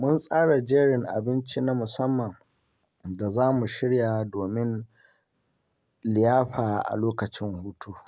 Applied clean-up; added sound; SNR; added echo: none; none; none; none.